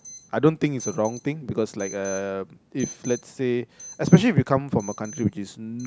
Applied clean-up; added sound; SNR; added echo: none; Alarm; 19 dB; none.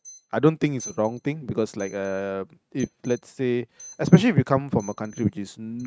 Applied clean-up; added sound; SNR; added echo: neural mask model RNNoise.